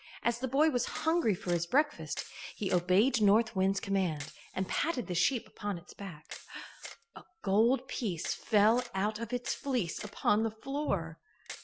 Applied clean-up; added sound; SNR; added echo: none; Camera; 20 dB; none.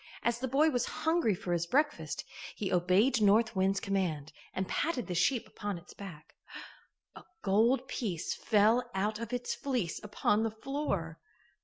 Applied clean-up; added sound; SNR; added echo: none; none; none; none.